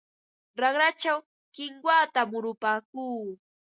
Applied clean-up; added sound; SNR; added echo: none; none; none; none.